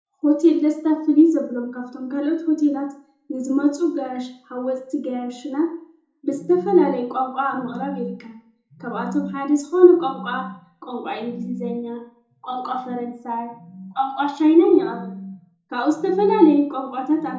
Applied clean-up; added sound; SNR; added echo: none; none; none; reverberation time 0.6 s.